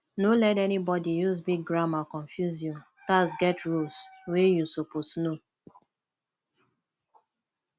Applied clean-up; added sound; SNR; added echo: none; none; none; none.